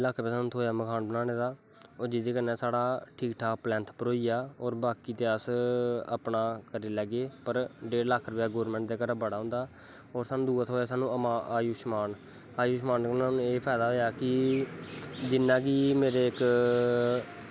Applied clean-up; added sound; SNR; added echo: none; none; none; none.